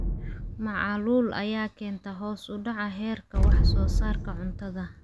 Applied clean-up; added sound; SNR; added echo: none; Explosion; -4 dB; none.